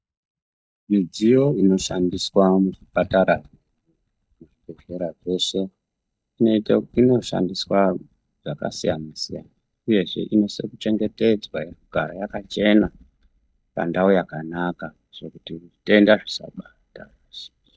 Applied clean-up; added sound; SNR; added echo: neural mask model DeepFilterNet 3.